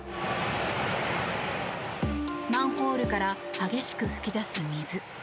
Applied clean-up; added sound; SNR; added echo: none; Cheering; 20 dB; none.